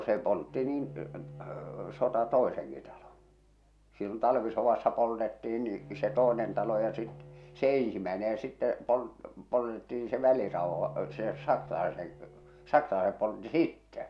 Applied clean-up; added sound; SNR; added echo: none; Bowed string instrument; 18 dB; none.